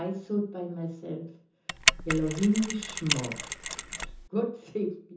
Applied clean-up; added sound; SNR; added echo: none; Mechanisms; -1 dB; reverberation time 0.6 s.